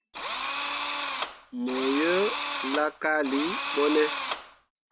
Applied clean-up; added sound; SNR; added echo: none; Engine / Drill; -1 dB; none.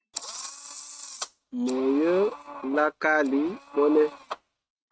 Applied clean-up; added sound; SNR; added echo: neural mask model RNNoise.